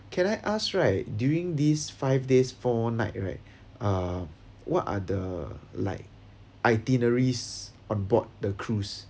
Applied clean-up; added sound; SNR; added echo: none; none; none; none.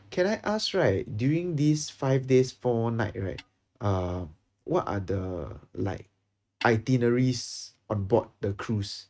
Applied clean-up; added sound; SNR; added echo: neural mask model RNNoise.